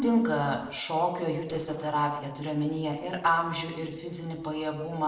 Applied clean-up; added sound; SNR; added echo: neural separator model SepFormer DNS4.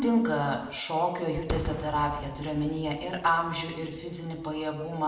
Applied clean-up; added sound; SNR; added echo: none; Fireworks; 12 dB; reverberation time 0.9 s.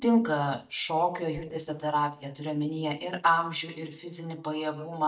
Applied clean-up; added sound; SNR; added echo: neural mask model DeepFilterNet 3.